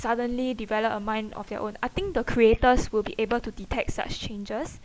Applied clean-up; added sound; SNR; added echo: neural mask model Resemble Enhance denoiser.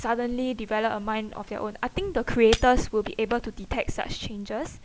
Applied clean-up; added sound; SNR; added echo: none; Shatter; 16 dB; none.